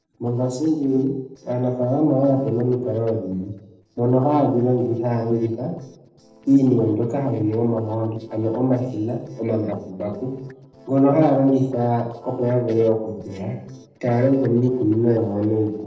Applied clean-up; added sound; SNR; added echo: neural separator model SepFormer DNS4.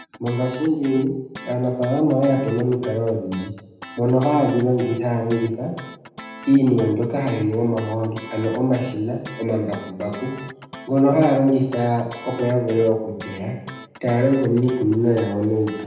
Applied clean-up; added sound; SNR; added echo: none; Guitar; 18 dB; reverberation time 0.8 s.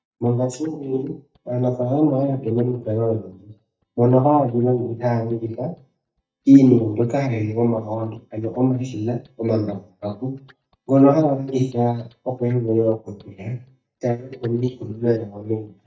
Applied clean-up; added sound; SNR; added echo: neural mask model DeepFilterNet 3.